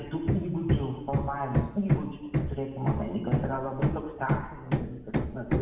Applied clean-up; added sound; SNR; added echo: none; Hammer; -3 dB; reverberation time 0.9 s.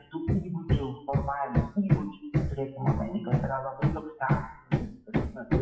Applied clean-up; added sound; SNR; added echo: classical method WPE with log-MMSE.